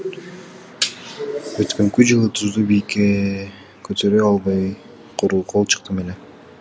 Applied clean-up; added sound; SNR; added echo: none; none; none; none.